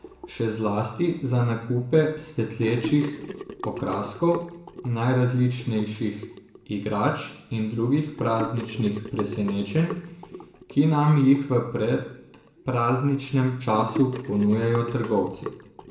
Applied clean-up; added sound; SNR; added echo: none; Sink (filling or washing) / Gurgling; 14 dB; reverberation time 0.7 s.